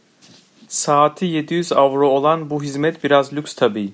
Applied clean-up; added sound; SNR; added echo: none; none; none; none.